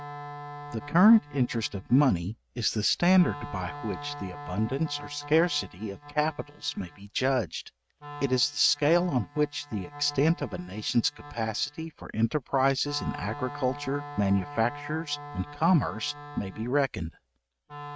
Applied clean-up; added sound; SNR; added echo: neural mask model RNNoise.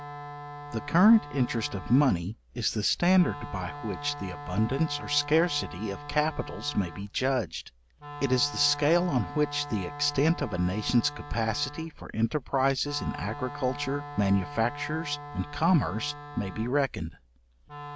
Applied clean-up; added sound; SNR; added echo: none; Wind instrument, woodwind instrument; 13 dB; none.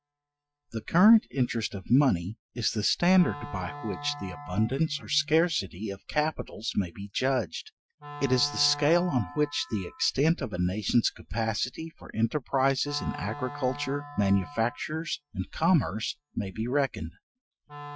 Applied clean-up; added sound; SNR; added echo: classical method Wiener filter.